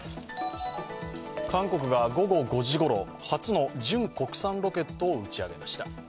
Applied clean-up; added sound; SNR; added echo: none; none; none; none.